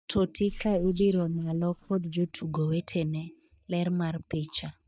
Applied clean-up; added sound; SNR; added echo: neural mask model DeepFilterNet 3.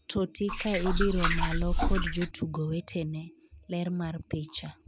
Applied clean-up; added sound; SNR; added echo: none; Liquid; -4 dB; none.